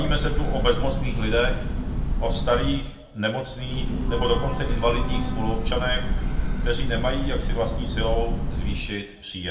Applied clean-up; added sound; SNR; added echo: none; Train / Breathing; -3 dB; reverberation time 0.6 s.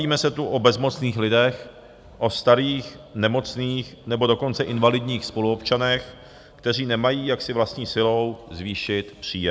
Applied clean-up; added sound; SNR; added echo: none; none; none; none.